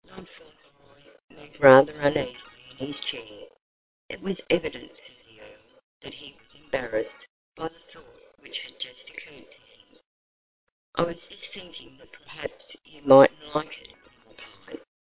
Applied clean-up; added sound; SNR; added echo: neural separator model SepFormer WHAM!.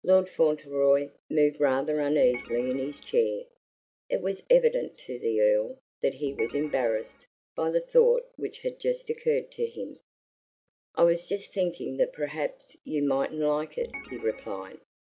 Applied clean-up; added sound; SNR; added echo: none; Organ; 17 dB; none.